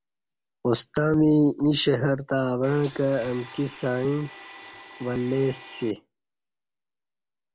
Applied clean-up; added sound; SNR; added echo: none; Domestic sounds, home sounds + Rattle (instrument); 18 dB; none.